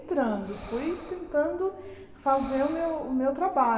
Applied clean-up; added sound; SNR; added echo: none; Breathing; 19 dB; reverberation time 1.3 s.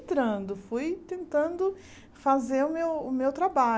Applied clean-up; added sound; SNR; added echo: none; none; none; none.